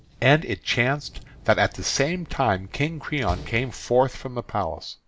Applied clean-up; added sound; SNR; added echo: none; Slam; 18 dB; none.